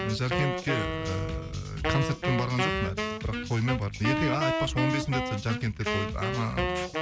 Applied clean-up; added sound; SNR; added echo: none; Wind instrument, woodwind instrument; 2 dB; none.